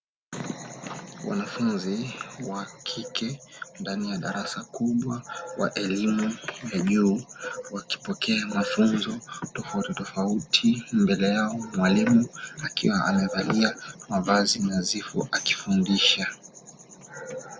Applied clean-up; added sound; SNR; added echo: none; Tambourine; 19 dB; none.